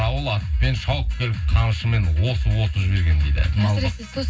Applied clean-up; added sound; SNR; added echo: none; none; none; reverberation time 0.4 s.